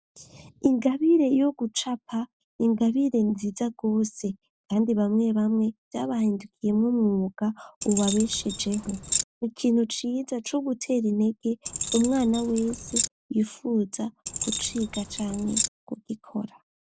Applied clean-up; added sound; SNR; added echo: none; Keys jangling; 4 dB; none.